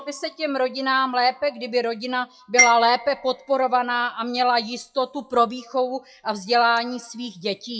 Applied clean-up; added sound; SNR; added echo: classical method WPE with log-MMSE.